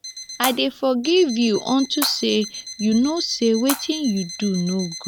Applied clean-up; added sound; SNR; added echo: none; Water / Splash, splatter + Alarm; 11 dB; none.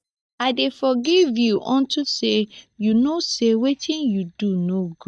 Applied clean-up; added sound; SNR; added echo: neural mask model DeepFilterNet 3.